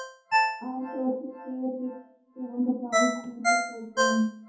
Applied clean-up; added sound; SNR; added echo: none; Ringtone; -2 dB; reverberation time 0.7 s.